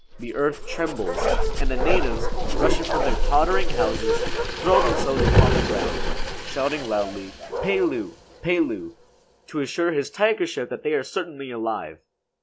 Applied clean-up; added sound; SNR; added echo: none; Bark; -3 dB; none.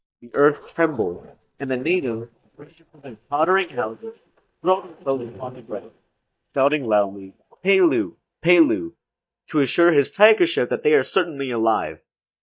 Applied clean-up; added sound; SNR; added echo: neural mask model DeepFilterNet 3.